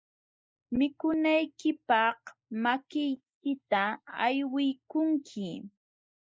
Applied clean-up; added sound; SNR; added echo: neural mask model Resemble Enhance denoiser.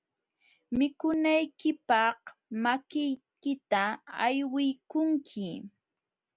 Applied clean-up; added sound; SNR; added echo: none; none; none; none.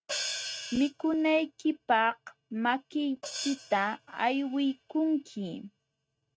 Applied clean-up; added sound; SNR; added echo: neural mask model RNNoise.